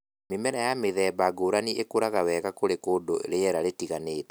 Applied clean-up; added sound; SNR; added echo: none; none; none; none.